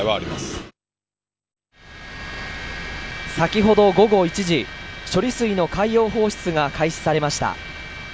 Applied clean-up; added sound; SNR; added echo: none; none; none; none.